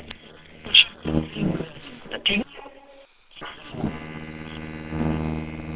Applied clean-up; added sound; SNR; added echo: neural separator model SepFormer WHAM!.